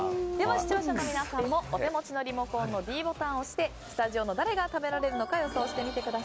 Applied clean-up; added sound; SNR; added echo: none; none; none; none.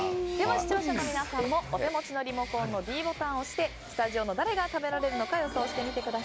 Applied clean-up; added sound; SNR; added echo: none; Bird; 15 dB; none.